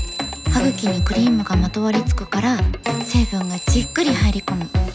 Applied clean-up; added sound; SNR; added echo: none; Telephone; 16 dB; none.